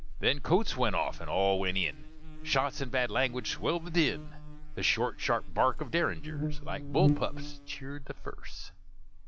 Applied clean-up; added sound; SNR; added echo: none; Buzz; 2 dB; none.